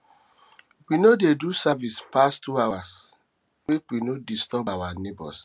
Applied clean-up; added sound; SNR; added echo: none; none; none; none.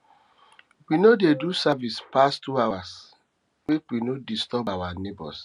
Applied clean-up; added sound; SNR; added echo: none; Wind instrument, woodwind instrument; 16 dB; none.